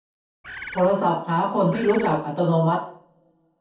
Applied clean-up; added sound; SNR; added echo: none; Bird; 14 dB; reverberation time 0.6 s.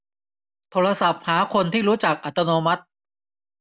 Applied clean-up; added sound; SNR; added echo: none; none; none; none.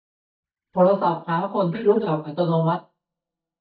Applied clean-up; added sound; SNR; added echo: neural mask model DeepFilterNet 3.